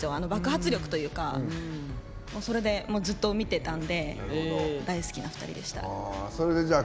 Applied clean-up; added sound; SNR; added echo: none; none; none; none.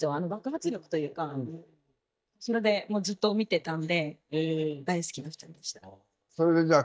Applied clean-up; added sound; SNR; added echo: neural mask model DeepFilterNet 3.